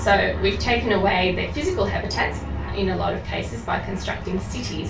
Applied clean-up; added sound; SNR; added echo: none; none; none; reverberation time 0.3 s.